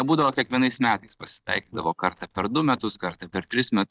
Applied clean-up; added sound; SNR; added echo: neural mask model DeepFilterNet 3.